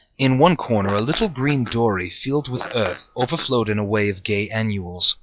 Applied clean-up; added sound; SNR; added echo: classical method log-MMSE.